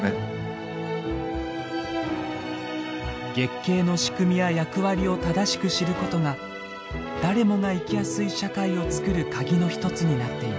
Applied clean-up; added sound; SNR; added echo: none; Brass instrument; 14 dB; none.